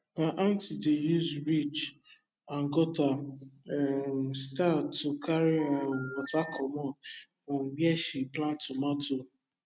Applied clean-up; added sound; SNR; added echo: neural mask model RNNoise.